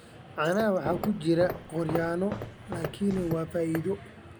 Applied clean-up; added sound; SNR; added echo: none; Walk, footsteps + Hammer; 9 dB; none.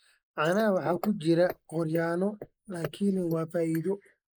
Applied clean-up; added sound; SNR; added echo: neural mask model Resemble Enhance denoiser.